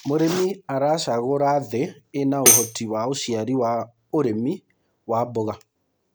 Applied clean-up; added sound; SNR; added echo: none; Tambourine; -2 dB; none.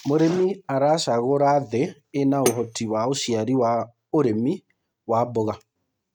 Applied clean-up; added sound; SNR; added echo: neural mask model RNNoise.